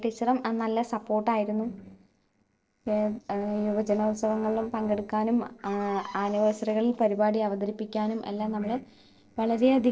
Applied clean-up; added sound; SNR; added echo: neural separator model SepFormer DNS4.